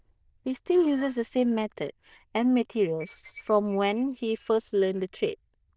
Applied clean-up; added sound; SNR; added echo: neural diffusion model UNIVERSE++.